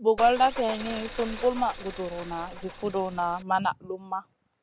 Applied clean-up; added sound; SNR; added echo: none; Car; 11 dB; none.